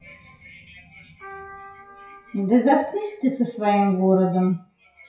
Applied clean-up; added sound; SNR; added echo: classical method WPE with log-MMSE.